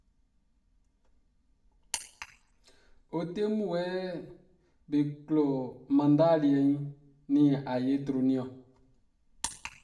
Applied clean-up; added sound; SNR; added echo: none; none; none; reverberation time 0.4 s.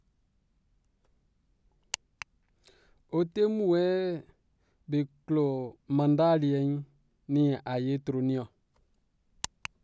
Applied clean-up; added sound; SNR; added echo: none; none; none; none.